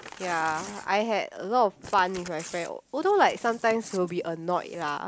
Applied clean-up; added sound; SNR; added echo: none; Crumpling, crinkling / Tearing; 19 dB; none.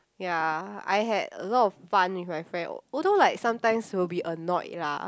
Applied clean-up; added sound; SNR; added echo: none; none; none; none.